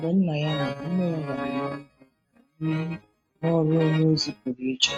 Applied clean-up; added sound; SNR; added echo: neural mask model RNNoise.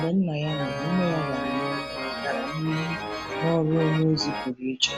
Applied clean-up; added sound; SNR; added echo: none; Organ; 5 dB; none.